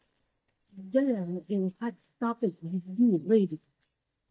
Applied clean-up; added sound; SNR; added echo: neural mask model DeepFilterNet 3.